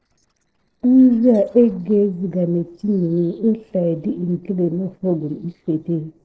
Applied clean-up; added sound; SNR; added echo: neural separator model SepFormer DNS4.